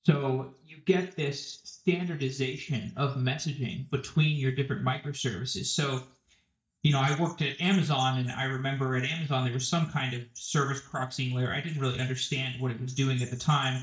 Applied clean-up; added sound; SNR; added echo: neural mask model DeepFilterNet 3.